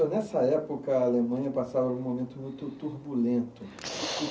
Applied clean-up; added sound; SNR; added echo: none; none; none; none.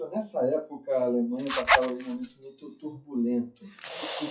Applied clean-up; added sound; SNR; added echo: classical method log-MMSE.